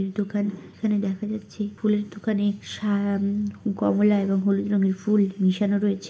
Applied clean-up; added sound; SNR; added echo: none; none; none; reverberation time 0.4 s.